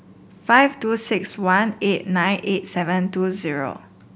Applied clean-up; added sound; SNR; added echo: none; none; none; none.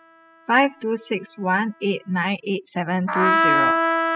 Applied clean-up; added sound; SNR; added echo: classical method spectral subtraction.